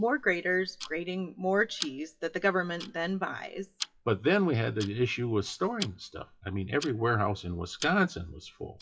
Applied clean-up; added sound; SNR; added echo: classical method WPE with log-MMSE.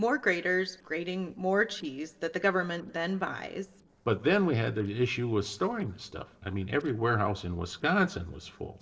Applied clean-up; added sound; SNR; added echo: neural separator model SepFormer DNS4.